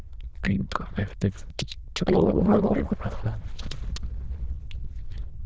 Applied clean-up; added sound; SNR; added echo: neural diffusion model UNIVERSE++.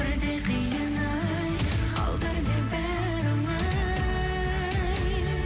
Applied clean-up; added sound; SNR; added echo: none; none; none; none.